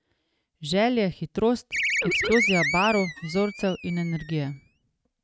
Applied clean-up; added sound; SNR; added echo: neural mask model RNNoise.